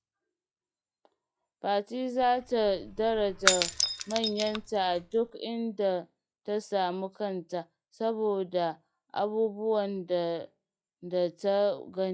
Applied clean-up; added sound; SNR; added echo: classical method log-MMSE.